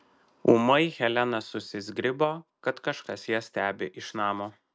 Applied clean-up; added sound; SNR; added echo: none; none; none; none.